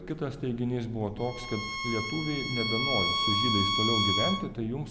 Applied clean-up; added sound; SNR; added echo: none; Bowed string instrument; -1 dB; none.